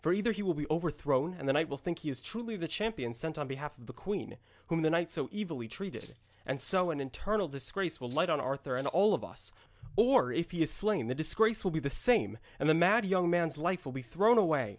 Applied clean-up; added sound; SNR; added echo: none; Cutlery, silverware; 20 dB; none.